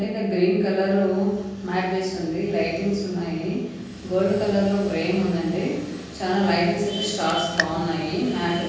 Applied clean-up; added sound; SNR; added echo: none; Raindrop; 9 dB; reverberation time 1.3 s.